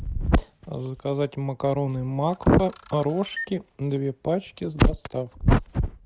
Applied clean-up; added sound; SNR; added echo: none; Camera; 16 dB; none.